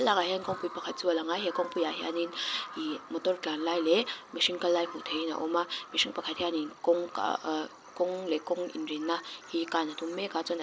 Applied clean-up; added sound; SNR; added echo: none; Bird vocalization, bird call, bird song; 16 dB; none.